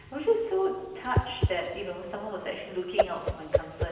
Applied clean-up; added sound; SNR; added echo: none; Whoosh, swoosh, swish; 1 dB; reverberation time 1.0 s.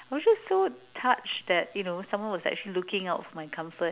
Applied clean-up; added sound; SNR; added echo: none; none; none; none.